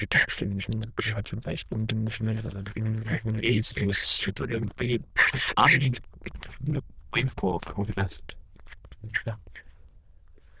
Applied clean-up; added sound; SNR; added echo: neural diffusion model UNIVERSE++.